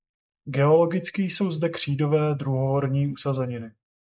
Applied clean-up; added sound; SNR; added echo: neural mask model Resemble Enhance denoiser.